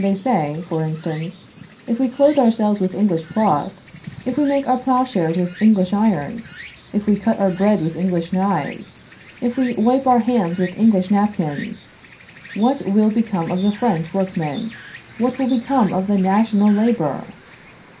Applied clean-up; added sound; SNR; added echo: none; Insect; 19 dB; reverberation time 0.3 s.